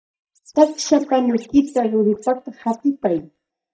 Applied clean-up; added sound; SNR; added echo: neural mask model DeepFilterNet 3.